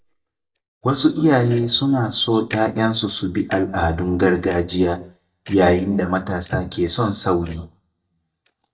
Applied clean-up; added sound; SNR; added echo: neural mask model DeepFilterNet 3.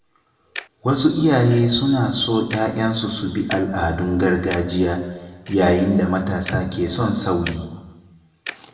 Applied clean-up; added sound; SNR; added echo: none; Tick-tock; 19 dB; reverberation time 1.1 s.